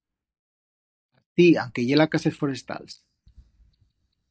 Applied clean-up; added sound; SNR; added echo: neural mask model DeepFilterNet 3.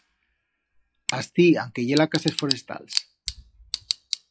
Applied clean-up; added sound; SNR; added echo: classical method log-MMSE.